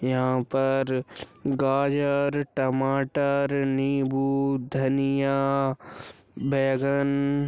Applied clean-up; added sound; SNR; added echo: none; none; none; none.